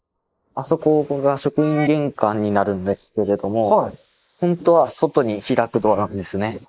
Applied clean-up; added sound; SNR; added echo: neural mask model Resemble Enhance denoiser.